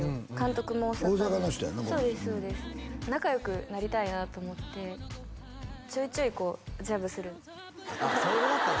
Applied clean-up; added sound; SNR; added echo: none; none; none; none.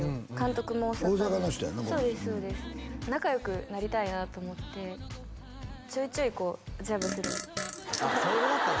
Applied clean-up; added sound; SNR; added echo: none; Fart; 6 dB; none.